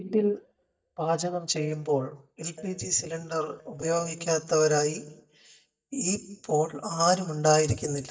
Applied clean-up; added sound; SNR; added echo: neural mask model DeepFilterNet 3.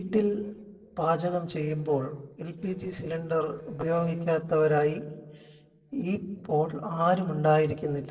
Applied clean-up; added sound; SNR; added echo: neural separator model SepFormer DNS4.